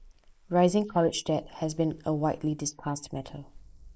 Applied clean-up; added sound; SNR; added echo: neural mask model Resemble Enhance denoiser.